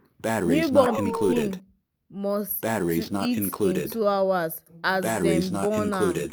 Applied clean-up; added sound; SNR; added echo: none; Dog + Breathing; 1 dB; none.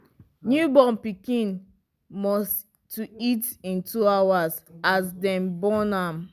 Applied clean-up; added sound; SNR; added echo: none; none; none; none.